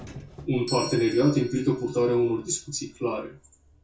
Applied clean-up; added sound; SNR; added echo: none; Doorbell; 17 dB; reverberation time 0.3 s.